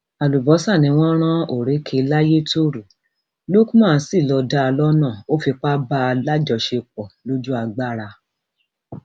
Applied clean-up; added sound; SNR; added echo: none; none; none; none.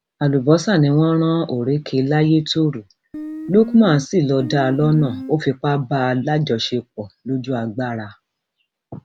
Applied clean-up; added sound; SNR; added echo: none; Guitar; 11 dB; none.